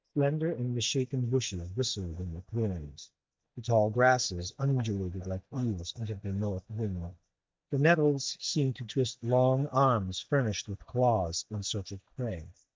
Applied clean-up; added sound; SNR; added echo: neural mask model DeepFilterNet 3.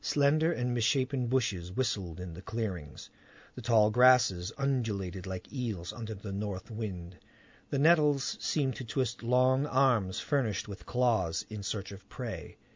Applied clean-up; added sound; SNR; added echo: none; none; none; none.